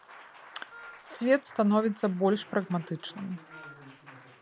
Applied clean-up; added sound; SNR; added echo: none; Wind instrument, woodwind instrument + Applause; 19 dB; none.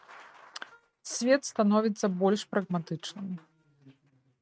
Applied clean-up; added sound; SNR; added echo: neural mask model RNNoise.